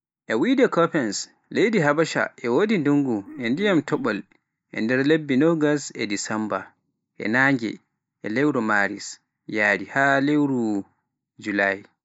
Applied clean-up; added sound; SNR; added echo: neural mask model Resemble Enhance denoiser.